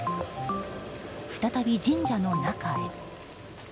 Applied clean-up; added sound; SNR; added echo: none; none; none; none.